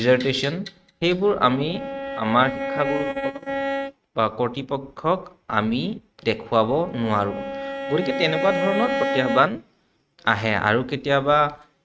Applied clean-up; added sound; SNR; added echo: neural mask model RNNoise.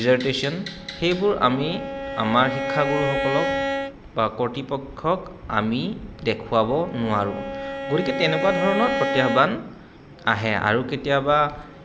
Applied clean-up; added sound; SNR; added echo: none; Bowed string instrument; 6 dB; none.